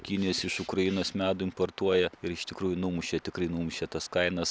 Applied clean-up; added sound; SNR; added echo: none; none; none; none.